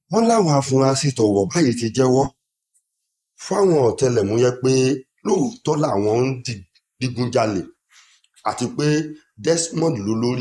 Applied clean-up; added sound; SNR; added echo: neural mask model Resemble Enhance denoiser.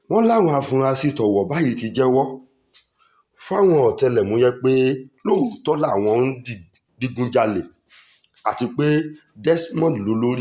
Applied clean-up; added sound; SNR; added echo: none; none; none; none.